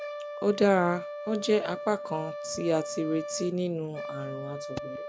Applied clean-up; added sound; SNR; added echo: none; Brass instrument; 9 dB; none.